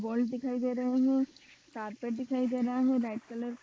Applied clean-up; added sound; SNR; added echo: neural mask model Resemble Enhance denoiser.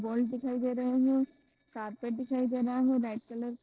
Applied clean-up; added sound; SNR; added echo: neural separator model SepFormer DNS4.